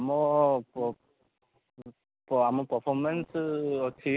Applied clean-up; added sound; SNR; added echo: none; none; none; none.